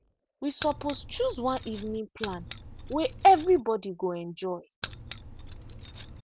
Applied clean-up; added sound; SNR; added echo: none; Keys jangling; 3 dB; none.